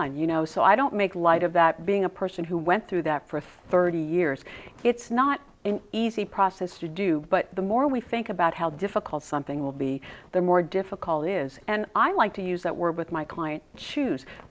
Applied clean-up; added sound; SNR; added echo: none; none; none; none.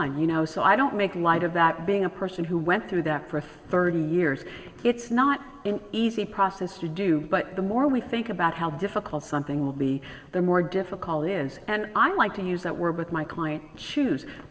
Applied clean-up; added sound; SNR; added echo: none; none; none; reverberation time 1.5 s.